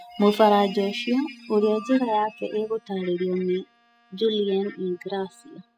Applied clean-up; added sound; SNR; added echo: classical method spectral subtraction.